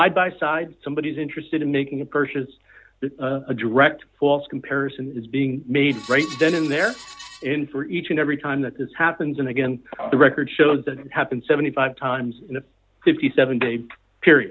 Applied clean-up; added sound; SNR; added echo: none; Screech; 16 dB; none.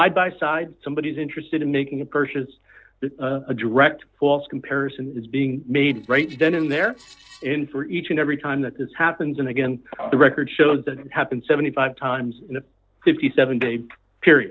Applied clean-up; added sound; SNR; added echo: neural separator model SepFormer DNS4.